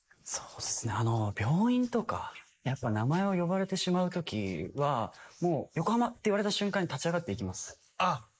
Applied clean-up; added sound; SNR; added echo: neural mask model Resemble Enhance denoiser.